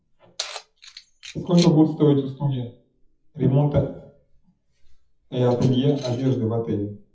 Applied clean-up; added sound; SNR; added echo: classical method WPE with log-MMSE.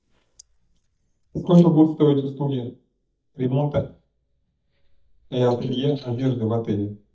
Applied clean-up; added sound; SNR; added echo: neural mask model DeepFilterNet 3.